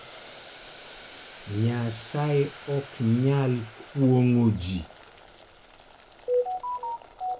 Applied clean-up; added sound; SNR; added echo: none; Boiling; 15 dB; none.